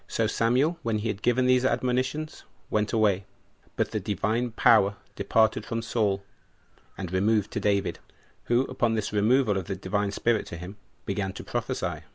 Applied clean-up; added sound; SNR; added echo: none; none; none; none.